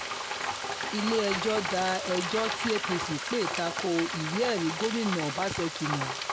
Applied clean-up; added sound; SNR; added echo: none; Frying (food); 2 dB; none.